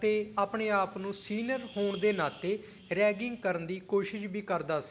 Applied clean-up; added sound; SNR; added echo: none; none; none; none.